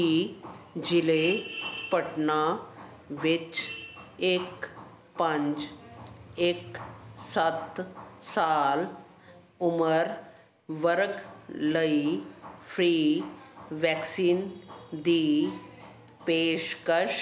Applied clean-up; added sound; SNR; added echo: none; none; none; none.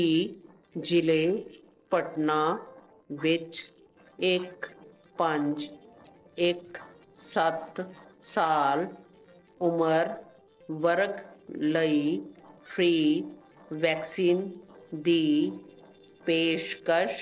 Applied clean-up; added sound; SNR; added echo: neural separator model SepFormer DNS4.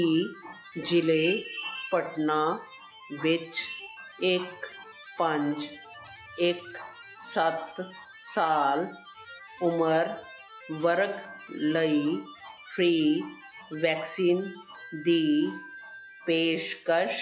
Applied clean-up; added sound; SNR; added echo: classical method log-MMSE.